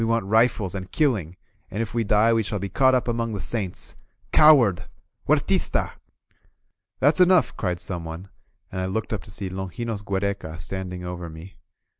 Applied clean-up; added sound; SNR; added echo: none; none; none; none.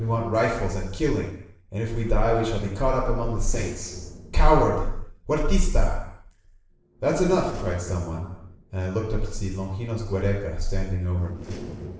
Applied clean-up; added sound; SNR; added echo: neural separator model SepFormer DNS4.